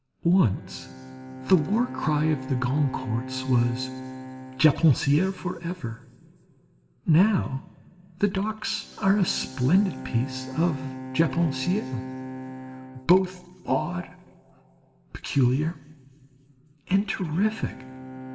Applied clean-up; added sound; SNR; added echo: none; Bowed string instrument; 13 dB; reverberation time 1.7 s.